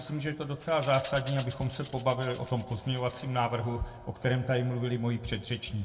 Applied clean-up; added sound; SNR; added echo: none; Rattle / Rattle (instrument); 4 dB; reverberation time 1.7 s.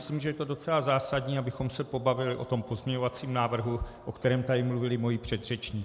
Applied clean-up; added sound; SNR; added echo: none; none; none; none.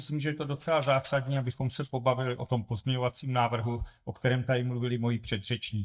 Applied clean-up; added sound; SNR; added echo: neural mask model DeepFilterNet 3.